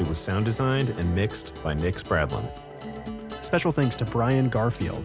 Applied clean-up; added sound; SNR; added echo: none; Acoustic guitar; 13 dB; none.